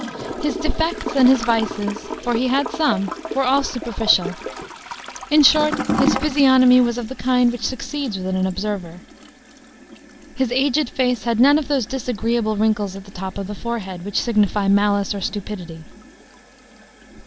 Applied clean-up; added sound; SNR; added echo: none; Toilet flush / Gurgling; 10 dB; none.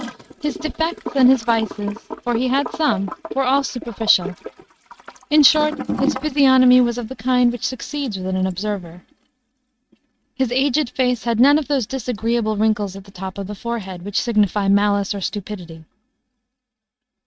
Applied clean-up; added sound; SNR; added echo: neural mask model RNNoise.